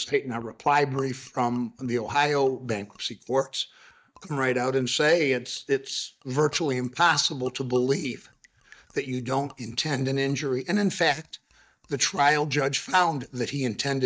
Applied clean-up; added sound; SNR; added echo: neural mask model DeepFilterNet 3.